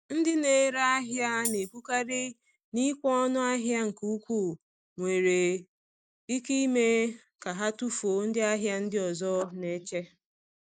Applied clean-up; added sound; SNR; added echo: none; Tambourine; 12 dB; none.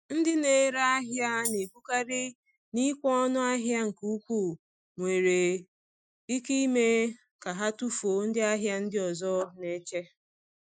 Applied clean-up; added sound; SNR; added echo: classical method Wiener filter.